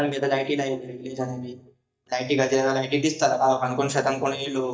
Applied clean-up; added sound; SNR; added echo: neural mask model DeepFilterNet 3.